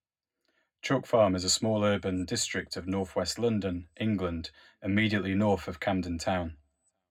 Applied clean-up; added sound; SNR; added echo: none; none; none; reverberation time 0.3 s.